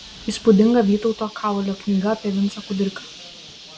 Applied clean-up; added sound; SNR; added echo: none; Bird; 19 dB; none.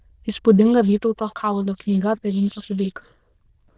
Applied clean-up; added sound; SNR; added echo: neural diffusion model UNIVERSE++.